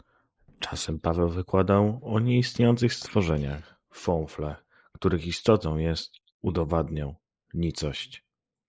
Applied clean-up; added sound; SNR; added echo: neural mask model Resemble Enhance denoiser.